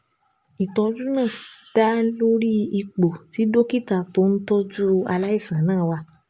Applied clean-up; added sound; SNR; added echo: none; none; none; none.